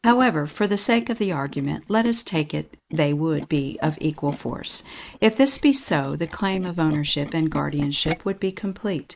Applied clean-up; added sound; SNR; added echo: neural mask model Resemble Enhance denoiser.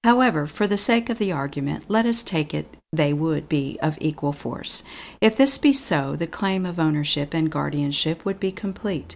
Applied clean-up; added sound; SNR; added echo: none; none; none; none.